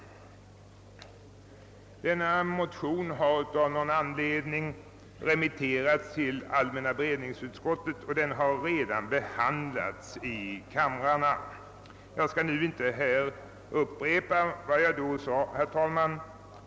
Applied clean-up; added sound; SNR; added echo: none; Fart; 19 dB; none.